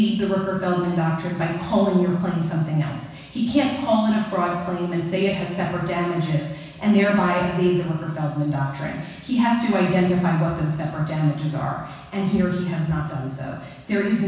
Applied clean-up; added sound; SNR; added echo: none; none; none; reverberation time 1.1 s.